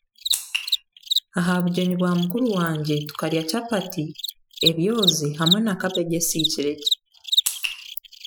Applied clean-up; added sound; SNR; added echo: classical method Wiener filter.